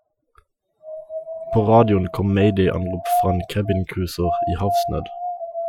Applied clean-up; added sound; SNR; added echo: classical method Wiener filter.